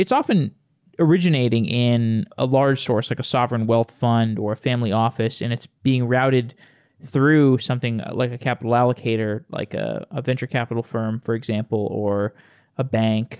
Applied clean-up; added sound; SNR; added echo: none; none; none; none.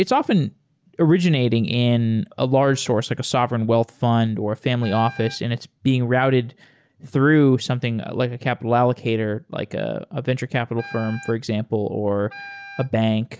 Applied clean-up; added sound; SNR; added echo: none; Wind instrument, woodwind instrument; 20 dB; none.